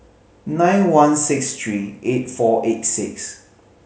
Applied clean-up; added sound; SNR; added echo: none; none; none; none.